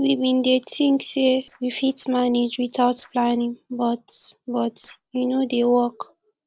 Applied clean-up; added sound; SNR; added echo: neural separator model SepFormer DNS4.